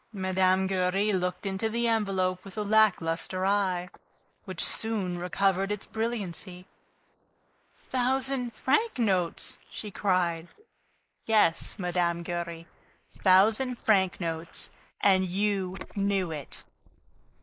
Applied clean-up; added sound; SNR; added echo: neural mask model Resemble Enhance denoiser.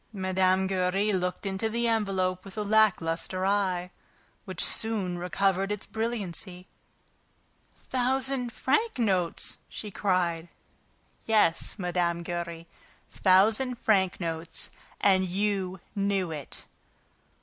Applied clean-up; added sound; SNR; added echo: none; none; none; none.